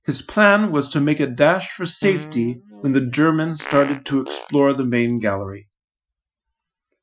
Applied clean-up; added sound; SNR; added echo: classical method Wiener filter.